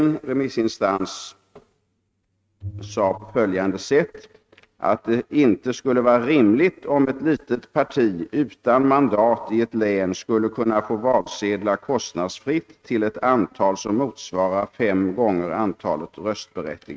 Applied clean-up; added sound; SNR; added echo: neural mask model RNNoise.